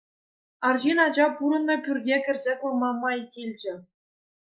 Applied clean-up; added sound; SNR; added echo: neural mask model Resemble Enhance denoiser.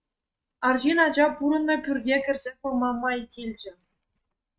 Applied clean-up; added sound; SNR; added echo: neural mask model RNNoise.